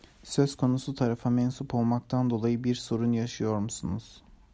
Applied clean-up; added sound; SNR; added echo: none; none; none; none.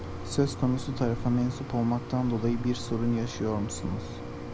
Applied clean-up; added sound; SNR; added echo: none; Mechanisms; 7 dB; none.